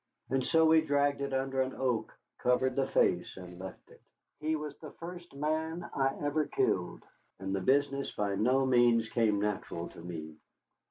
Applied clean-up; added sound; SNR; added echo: neural separator model SepFormer DNS4.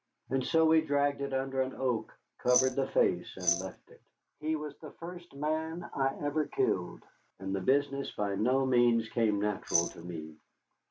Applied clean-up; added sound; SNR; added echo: none; Glass; 2 dB; none.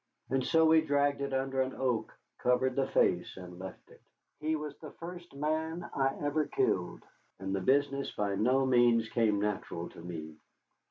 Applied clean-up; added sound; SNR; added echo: none; none; none; none.